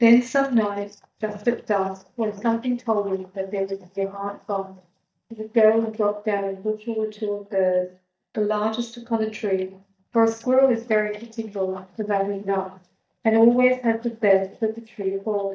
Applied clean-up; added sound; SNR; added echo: neural mask model DeepFilterNet 3.